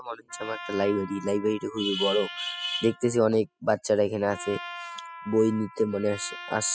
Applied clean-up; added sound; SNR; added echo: classical method spectral subtraction.